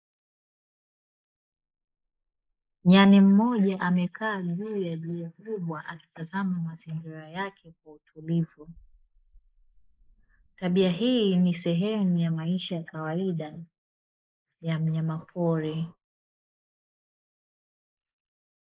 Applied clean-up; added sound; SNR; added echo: neural mask model Resemble Enhance denoiser.